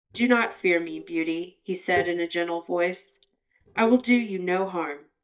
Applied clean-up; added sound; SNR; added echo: neural mask model DeepFilterNet 3.